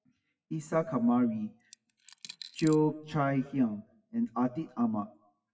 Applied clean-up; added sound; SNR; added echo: classical method WPE with log-MMSE.